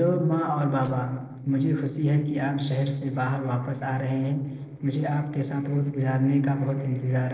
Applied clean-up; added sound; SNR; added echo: neural separator model SepFormer DNS4.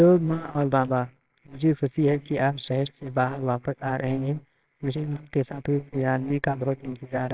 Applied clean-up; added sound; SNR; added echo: neural separator model SepFormer WHAMR!.